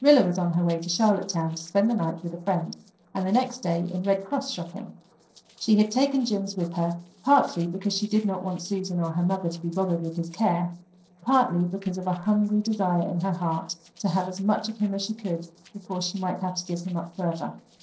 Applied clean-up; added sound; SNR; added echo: neural separator model SepFormer DNS4.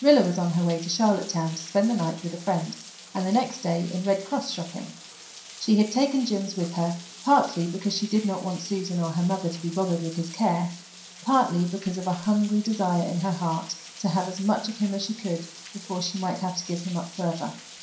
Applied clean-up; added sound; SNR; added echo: none; Rain; 18 dB; reverberation time 0.5 s.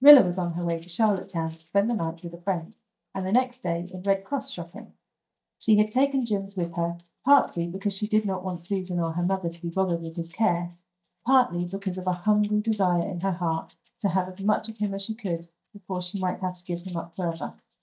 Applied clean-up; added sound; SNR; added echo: neural mask model DeepFilterNet 3.